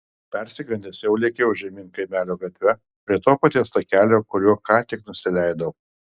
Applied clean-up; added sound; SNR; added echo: none; none; none; none.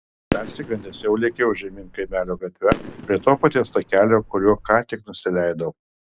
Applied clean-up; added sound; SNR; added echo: none; Fireworks; 11 dB; none.